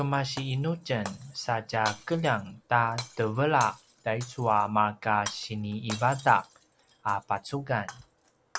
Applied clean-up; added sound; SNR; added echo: none; Shatter; 16 dB; none.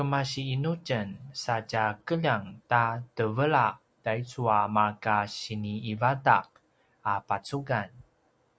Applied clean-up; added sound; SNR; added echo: none; none; none; none.